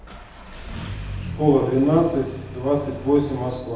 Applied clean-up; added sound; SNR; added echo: none; Engine starting; 11 dB; reverberation time 0.9 s.